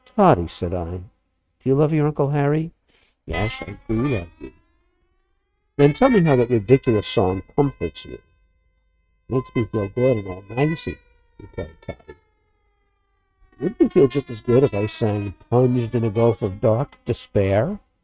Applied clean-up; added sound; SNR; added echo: neural mask model RNNoise.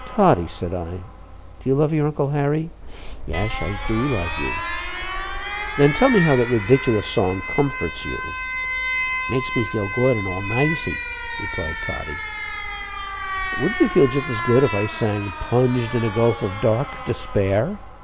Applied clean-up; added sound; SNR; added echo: none; Alarm; 6 dB; none.